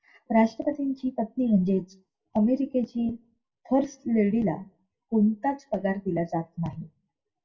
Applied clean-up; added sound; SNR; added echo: none; none; none; reverberation time 0.1 s.